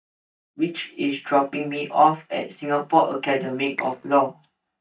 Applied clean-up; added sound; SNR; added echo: neural mask model DeepFilterNet 3.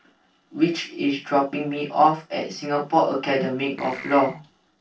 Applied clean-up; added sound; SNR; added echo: neural separator model SepFormer DNS4.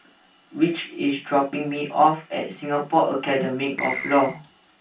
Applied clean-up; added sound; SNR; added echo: none; Keyboard (musical); 6 dB; reverberation time 0.2 s.